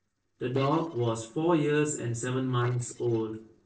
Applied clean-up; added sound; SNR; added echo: neural separator model SepFormer DNS4.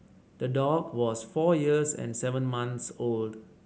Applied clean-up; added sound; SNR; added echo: none; none; none; none.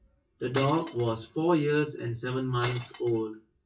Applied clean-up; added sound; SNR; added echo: classical method WPE with log-MMSE.